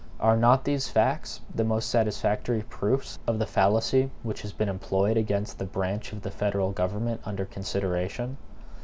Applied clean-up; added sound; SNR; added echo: none; none; none; none.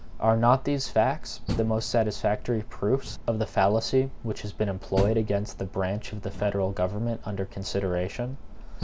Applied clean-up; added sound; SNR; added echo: none; Door; 13 dB; none.